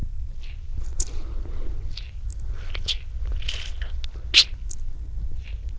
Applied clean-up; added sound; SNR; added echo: neural diffusion model UNIVERSE++.